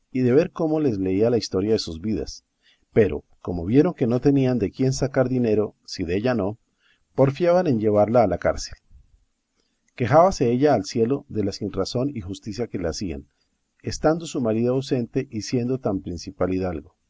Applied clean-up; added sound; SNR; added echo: none; none; none; none.